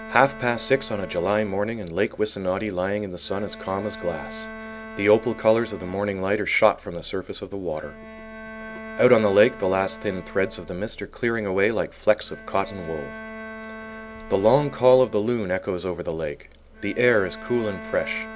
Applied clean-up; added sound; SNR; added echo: none; Bowed string instrument; 16 dB; none.